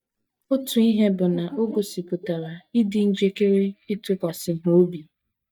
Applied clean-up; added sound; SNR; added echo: neural mask model DeepFilterNet 3.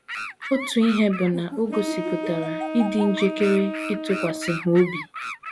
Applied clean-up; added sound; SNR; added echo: none; Wind instrument, woodwind instrument + Animal; 7 dB; none.